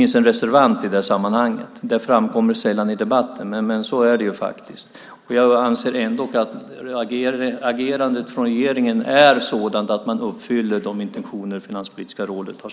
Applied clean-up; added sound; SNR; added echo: none; none; none; none.